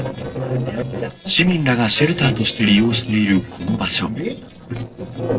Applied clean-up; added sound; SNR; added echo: neural separator model SepFormer DNS4.